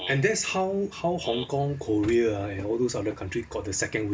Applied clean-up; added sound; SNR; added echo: none; none; none; none.